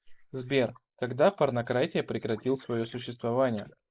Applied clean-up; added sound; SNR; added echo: neural mask model Resemble Enhance denoiser.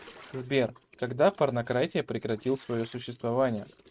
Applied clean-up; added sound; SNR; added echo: neural mask model RNNoise.